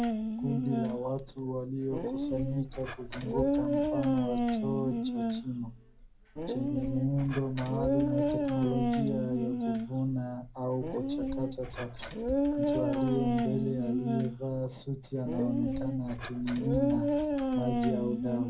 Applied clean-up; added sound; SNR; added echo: none; Dog; -2 dB; reverberation time 0.2 s.